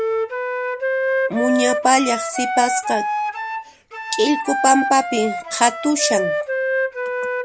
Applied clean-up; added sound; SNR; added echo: none; Wind instrument, woodwind instrument; 2 dB; none.